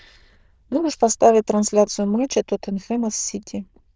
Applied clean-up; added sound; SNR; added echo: neural diffusion model UNIVERSE++.